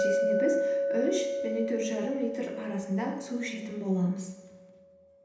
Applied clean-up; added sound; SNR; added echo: none; Chink, clink; 0 dB; reverberation time 0.9 s.